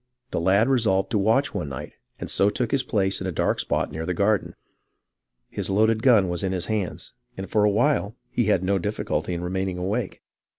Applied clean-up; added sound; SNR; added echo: none; none; none; none.